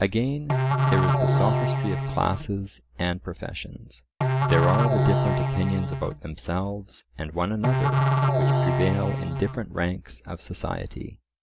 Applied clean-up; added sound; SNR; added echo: none; Musical instrument; -5 dB; none.